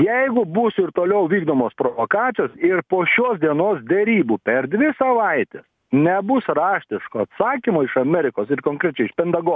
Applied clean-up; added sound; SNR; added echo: none; none; none; none.